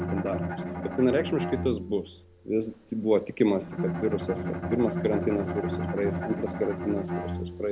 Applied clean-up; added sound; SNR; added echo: none; Bowed string instrument; 4 dB; none.